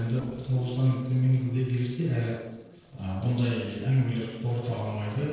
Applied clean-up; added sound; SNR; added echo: neural separator model SepFormer DNS4.